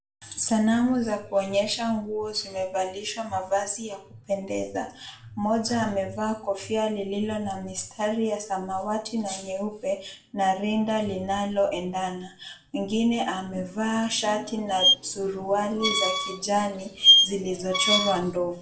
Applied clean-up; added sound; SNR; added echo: none; Squeak; -3 dB; reverberation time 0.4 s.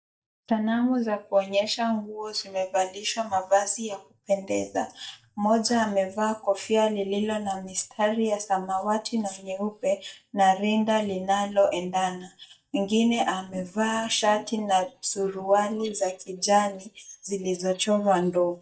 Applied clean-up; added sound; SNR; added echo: neural mask model DeepFilterNet 3.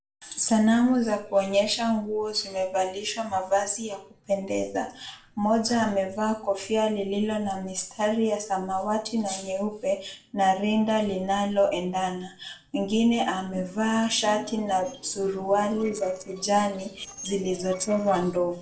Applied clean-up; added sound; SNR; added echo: neural separator model SepFormer DNS4.